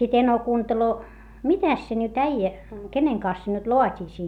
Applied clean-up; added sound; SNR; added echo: none; none; none; none.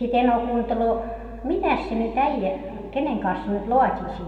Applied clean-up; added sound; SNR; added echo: none; none; none; reverberation time 2.1 s.